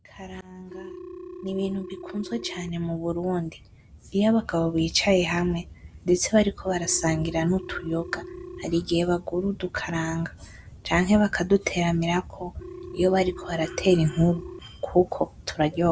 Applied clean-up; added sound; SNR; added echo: none; Telephone; 18 dB; none.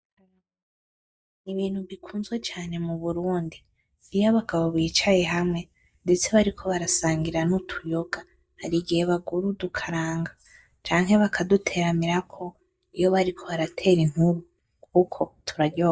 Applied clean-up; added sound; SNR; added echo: neural mask model DeepFilterNet 3.